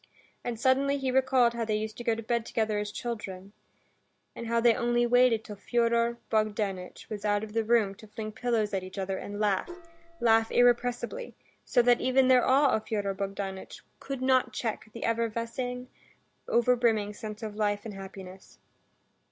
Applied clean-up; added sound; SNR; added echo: none; Gong; 17 dB; none.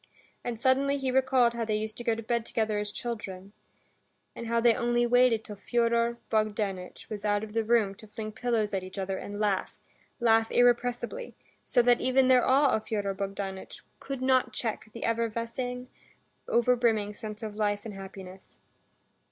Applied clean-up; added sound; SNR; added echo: none; none; none; none.